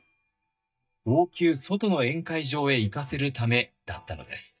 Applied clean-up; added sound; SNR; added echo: neural mask model DeepFilterNet 3.